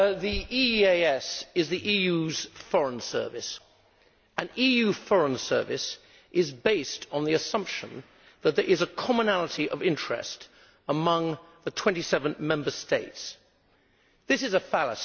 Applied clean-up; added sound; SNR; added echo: none; none; none; none.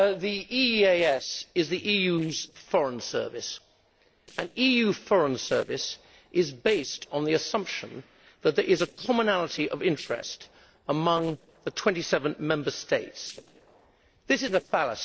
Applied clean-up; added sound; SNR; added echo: neural separator model SepFormer DNS4.